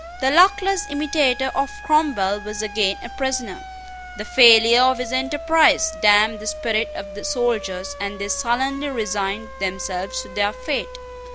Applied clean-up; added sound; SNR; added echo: none; Siren; 14 dB; none.